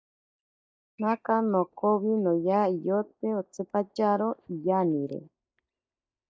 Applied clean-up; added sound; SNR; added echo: neural mask model DeepFilterNet 3.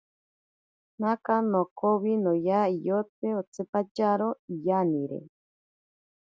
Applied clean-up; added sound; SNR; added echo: none; none; none; none.